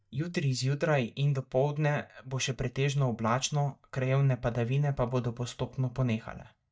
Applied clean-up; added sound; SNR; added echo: neural mask model DeepFilterNet 3.